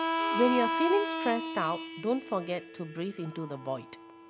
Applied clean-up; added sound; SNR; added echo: none; Harmonica; 3 dB; none.